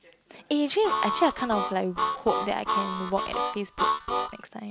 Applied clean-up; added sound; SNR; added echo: none; Harmonica; 0 dB; none.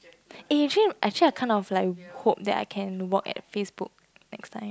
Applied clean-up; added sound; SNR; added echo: none; none; none; none.